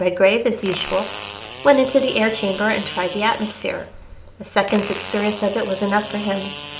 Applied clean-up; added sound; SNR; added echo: none; Fart; 13 dB; reverberation time 1.2 s.